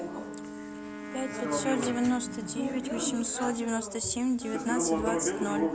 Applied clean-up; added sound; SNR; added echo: none; Wind instrument, woodwind instrument + Wind instrument, woodwind instrument; 12 dB; none.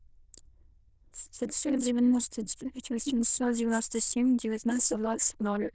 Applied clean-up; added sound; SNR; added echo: neural diffusion model UNIVERSE++.